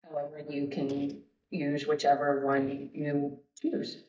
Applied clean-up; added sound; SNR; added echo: neural mask model DeepFilterNet 3.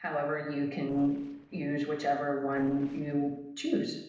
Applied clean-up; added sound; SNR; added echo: neural separator model SepFormer DNS4.